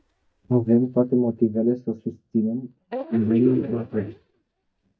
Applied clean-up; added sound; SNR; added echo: neural mask model DeepFilterNet 3.